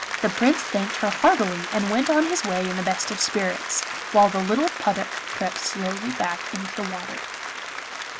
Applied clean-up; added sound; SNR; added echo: none; Applause; 7 dB; none.